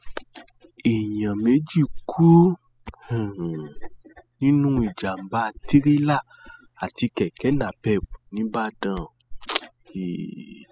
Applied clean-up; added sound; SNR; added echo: classical method spectral subtraction.